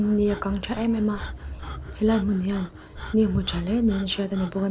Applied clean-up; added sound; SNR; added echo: none; Breathing; 17 dB; none.